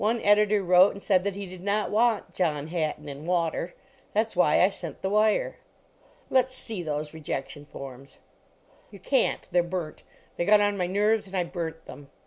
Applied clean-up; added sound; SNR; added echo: none; none; none; none.